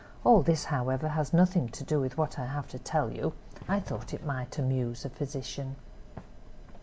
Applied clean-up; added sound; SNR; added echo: none; none; none; none.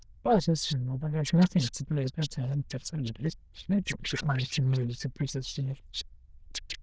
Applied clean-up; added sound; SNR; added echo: neural diffusion model UNIVERSE++.